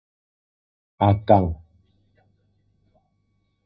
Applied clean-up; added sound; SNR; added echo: neural mask model DeepFilterNet 3.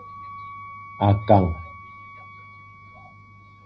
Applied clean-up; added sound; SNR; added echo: none; Wind instrument, woodwind instrument; 16 dB; reverberation time 0.4 s.